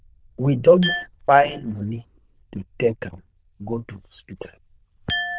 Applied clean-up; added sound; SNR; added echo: neural diffusion model UNIVERSE++.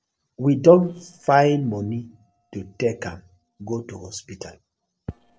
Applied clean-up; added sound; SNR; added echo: neural separator model SepFormer DNS4.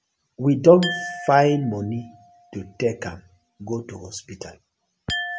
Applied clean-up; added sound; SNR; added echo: none; Glass; 13 dB; none.